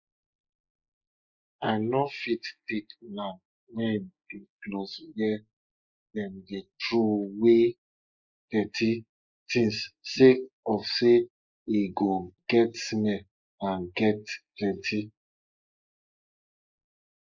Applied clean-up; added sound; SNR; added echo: neural mask model Resemble Enhance denoiser.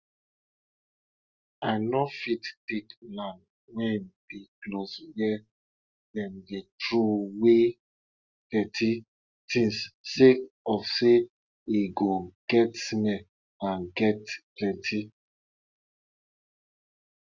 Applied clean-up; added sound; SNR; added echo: none; none; none; none.